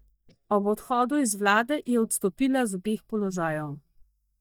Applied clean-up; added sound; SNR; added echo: neural mask model DeepFilterNet 3.